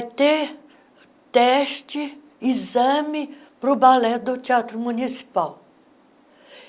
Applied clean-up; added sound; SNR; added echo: none; none; none; none.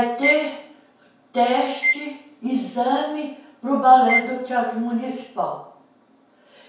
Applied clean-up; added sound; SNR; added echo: none; Bowed string instrument; 5 dB; reverberation time 0.5 s.